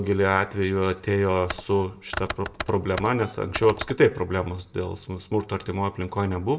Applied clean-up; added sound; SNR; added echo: none; Computer keyboard; 12 dB; reverberation time 0.4 s.